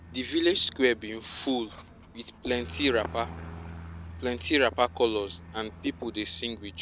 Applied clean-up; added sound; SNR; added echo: none; Aircraft; 14 dB; none.